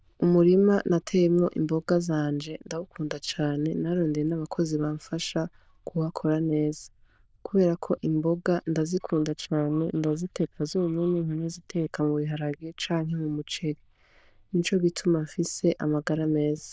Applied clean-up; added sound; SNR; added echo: neural diffusion model UNIVERSE++.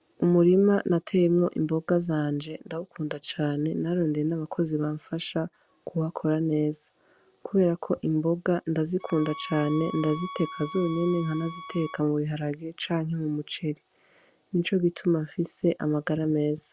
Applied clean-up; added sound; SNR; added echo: none; Bowed string instrument; 14 dB; none.